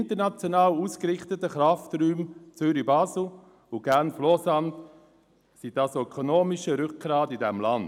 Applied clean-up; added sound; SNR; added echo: none; none; none; none.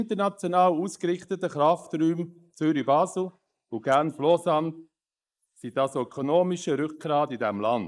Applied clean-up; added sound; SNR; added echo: neural mask model Resemble Enhance denoiser.